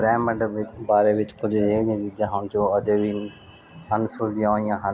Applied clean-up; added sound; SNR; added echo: none; none; none; none.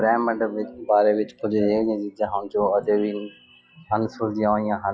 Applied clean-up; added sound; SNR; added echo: classical method log-MMSE.